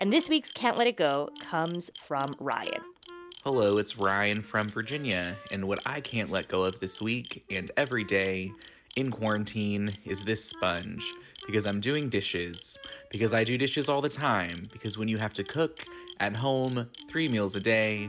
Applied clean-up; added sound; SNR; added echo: none; Camera + Wind instrument, woodwind instrument; 18 dB; none.